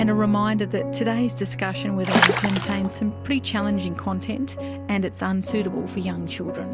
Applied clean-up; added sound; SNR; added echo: none; Water / Splash, splatter; -2 dB; none.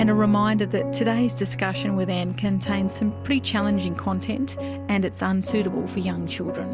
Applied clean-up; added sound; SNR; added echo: none; none; none; none.